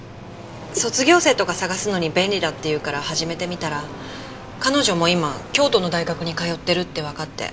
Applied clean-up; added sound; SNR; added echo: none; Car passing by / Race car, auto racing; 16 dB; none.